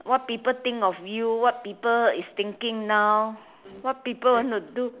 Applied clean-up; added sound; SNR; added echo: none; none; none; none.